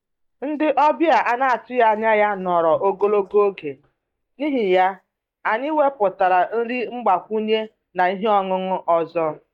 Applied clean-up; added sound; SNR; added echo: neural mask model DeepFilterNet 3.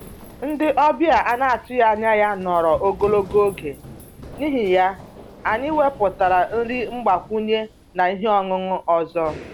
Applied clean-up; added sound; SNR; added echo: none; Run; 19 dB; none.